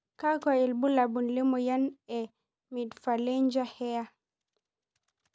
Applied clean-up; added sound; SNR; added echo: none; none; none; none.